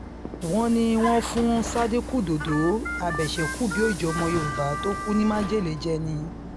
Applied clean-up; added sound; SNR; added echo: none; Vehicle + Harmonica; 7 dB; none.